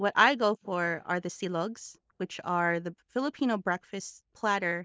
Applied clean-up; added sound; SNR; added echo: neural mask model Resemble Enhance denoiser.